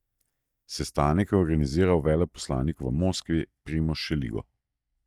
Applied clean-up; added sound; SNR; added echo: neural mask model DeepFilterNet 3.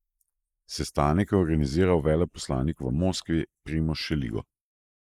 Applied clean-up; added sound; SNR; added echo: neural mask model Resemble Enhance denoiser.